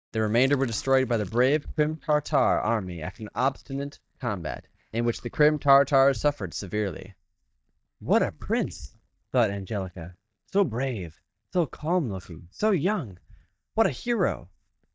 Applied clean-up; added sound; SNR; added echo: neural mask model DeepFilterNet 3.